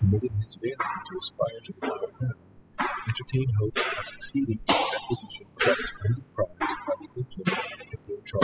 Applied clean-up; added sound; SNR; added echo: classical method spectral subtraction.